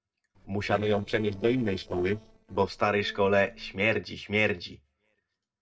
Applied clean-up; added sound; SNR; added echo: neural separator model SepFormer DNS4.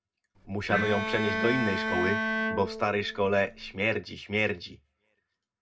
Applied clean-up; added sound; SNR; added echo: none; Bowed string instrument; 1 dB; reverberation time 0.2 s.